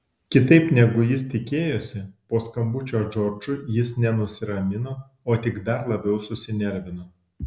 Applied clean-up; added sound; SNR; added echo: none; none; none; none.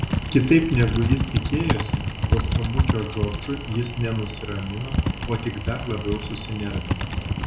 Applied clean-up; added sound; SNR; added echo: none; Typing; 0 dB; reverberation time 0.3 s.